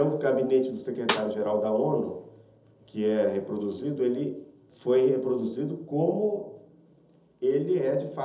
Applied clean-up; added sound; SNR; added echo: none; Snare drum; 8 dB; reverberation time 1.2 s.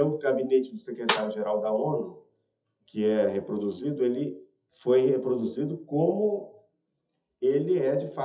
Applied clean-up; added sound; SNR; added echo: classical method WPE with log-MMSE.